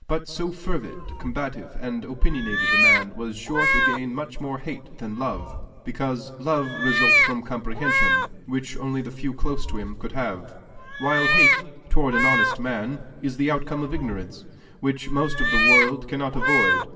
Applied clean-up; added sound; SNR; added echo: none; Meow; 0 dB; reverberation time 2.7 s.